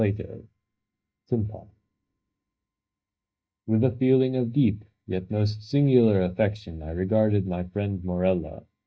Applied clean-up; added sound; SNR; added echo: neural mask model DeepFilterNet 3.